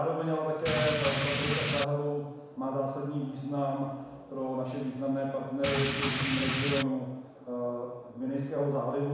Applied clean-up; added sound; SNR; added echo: none; Rain; -1 dB; reverberation time 1.1 s.